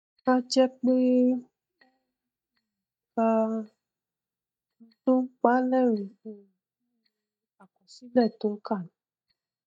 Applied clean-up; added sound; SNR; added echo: neural mask model DeepFilterNet 3.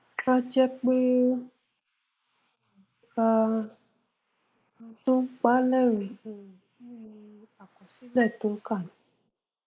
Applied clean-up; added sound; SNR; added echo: neural mask model Resemble Enhance denoiser.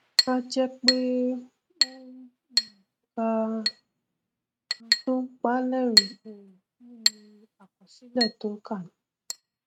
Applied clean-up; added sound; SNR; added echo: neural mask model RNNoise.